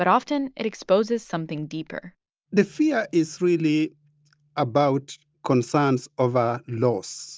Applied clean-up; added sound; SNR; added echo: none; none; none; none.